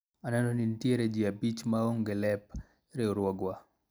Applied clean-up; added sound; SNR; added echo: none; none; none; none.